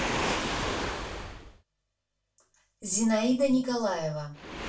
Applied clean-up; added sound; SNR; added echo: none; Waves, surf; 5 dB; reverberation time 0.2 s.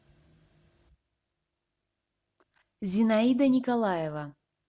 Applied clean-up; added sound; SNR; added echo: none; none; none; none.